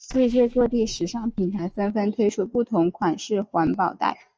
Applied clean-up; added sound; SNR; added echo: neural mask model DeepFilterNet 3.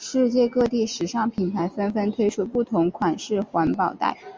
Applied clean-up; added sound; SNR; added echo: none; none; none; none.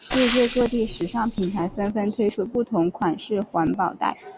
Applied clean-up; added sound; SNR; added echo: none; Frying (food); 5 dB; none.